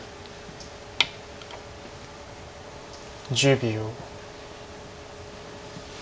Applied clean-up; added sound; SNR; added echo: none; none; none; none.